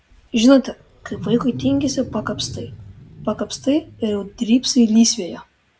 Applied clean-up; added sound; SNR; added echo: none; Wild animals; 16 dB; none.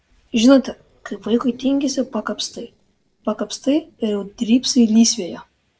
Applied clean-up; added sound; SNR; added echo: neural separator model SepFormer DNS4.